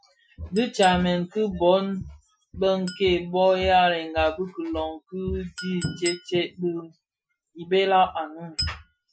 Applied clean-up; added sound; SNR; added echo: classical method Wiener filter.